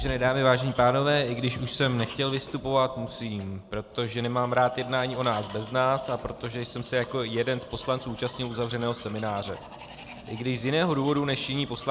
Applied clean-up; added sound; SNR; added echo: none; Domestic sounds, home sounds; 16 dB; none.